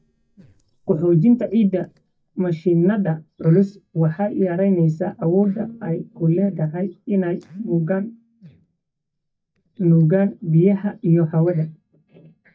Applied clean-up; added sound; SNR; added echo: neural mask model DeepFilterNet 3.